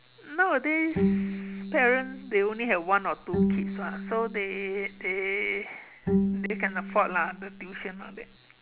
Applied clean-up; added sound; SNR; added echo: none; Bowed string instrument; 2 dB; none.